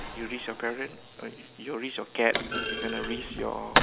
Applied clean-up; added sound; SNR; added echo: none; Thump, thud; 0 dB; none.